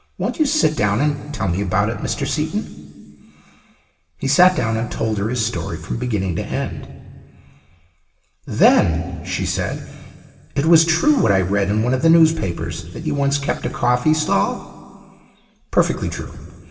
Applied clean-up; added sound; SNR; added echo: none; none; none; reverberation time 1.7 s.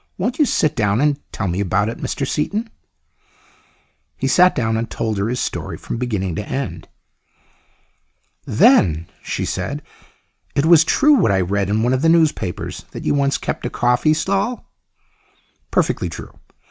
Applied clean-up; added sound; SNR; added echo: none; none; none; none.